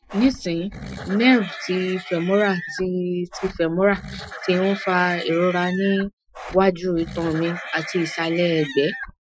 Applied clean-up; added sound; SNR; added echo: classical method Wiener filter.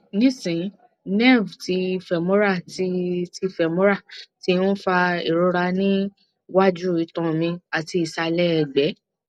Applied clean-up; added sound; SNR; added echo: none; none; none; none.